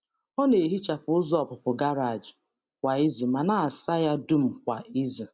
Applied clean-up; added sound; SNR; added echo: none; none; none; none.